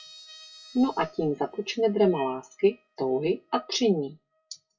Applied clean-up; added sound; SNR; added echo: classical method WPE with log-MMSE.